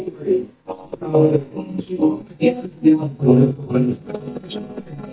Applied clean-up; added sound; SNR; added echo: neural mask model DeepFilterNet 3.